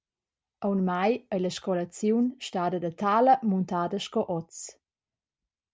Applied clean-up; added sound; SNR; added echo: none; none; none; none.